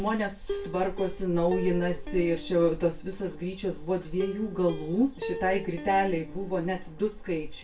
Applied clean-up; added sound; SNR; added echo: none; Plucked string instrument; 11 dB; reverberation time 0.2 s.